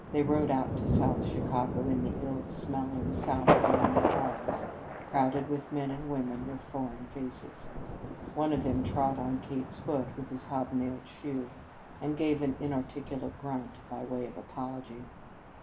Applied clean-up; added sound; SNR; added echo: none; Thunder; 1 dB; reverberation time 0.7 s.